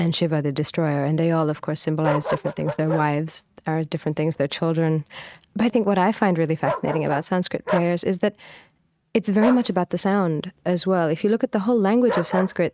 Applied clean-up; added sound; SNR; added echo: neural mask model RNNoise.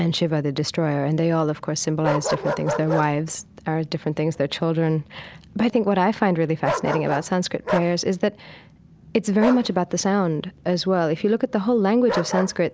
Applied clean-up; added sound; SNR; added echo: none; Bark; 10 dB; none.